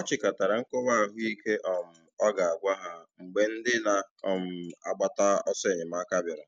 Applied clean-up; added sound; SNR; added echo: none; none; none; none.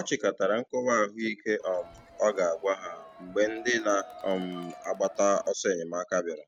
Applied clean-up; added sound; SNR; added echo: none; Crowd; 18 dB; none.